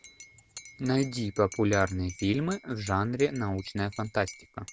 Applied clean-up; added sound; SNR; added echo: none; Cutlery, silverware / Dishes, pots, and pans / Chink, clink; 19 dB; none.